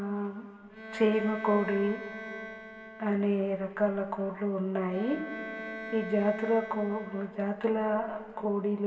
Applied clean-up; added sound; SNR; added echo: none; Bowed string instrument; 13 dB; reverberation time 2.3 s.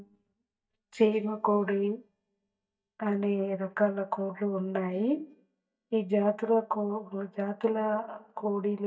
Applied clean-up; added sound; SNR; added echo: neural mask model DeepFilterNet 3.